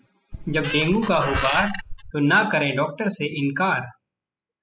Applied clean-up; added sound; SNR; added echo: classical method spectral subtraction.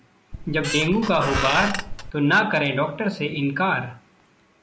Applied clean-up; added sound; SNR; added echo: none; Squeak; 5 dB; none.